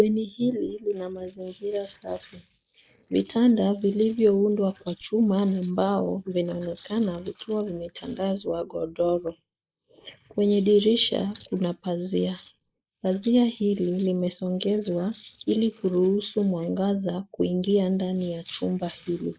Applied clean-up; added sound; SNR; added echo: neural mask model Resemble Enhance denoiser.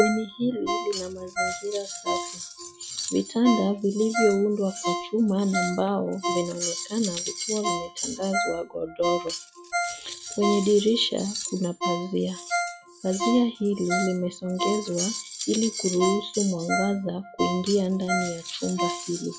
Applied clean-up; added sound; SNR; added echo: classical method log-MMSE.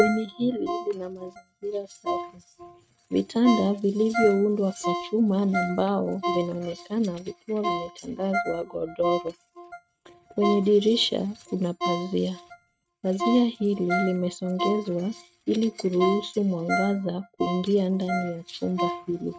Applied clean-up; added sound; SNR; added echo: neural mask model RNNoise.